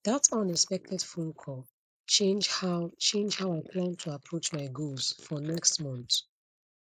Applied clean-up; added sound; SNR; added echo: neural mask model Resemble Enhance denoiser.